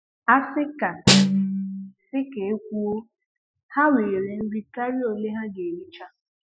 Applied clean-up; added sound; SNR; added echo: classical method Wiener filter.